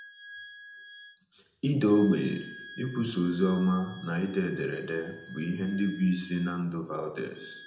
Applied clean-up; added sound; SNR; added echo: none; Wind instrument, woodwind instrument; 19 dB; reverberation time 0.8 s.